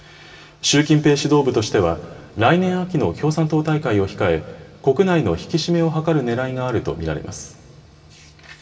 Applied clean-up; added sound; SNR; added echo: none; none; none; reverberation time 2.9 s.